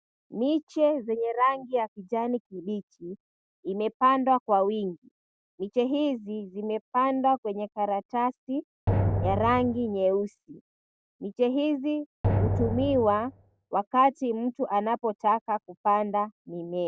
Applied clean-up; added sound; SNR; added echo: none; Drum; 1 dB; none.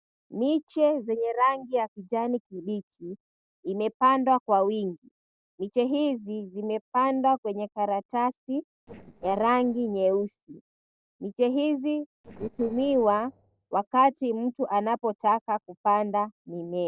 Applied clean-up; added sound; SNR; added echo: neural separator model SepFormer DNS4.